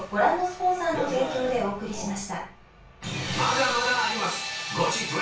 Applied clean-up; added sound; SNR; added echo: none; none; none; reverberation time 0.3 s.